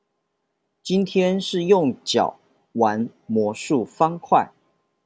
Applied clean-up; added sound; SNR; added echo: none; none; none; none.